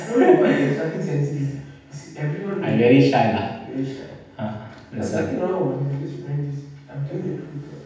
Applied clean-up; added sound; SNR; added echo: none; none; none; reverberation time 0.8 s.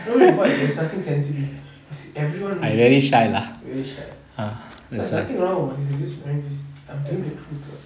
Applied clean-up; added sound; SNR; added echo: none; none; none; none.